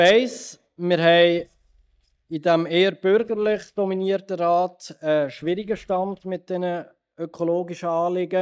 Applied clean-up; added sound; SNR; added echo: neural mask model DeepFilterNet 3.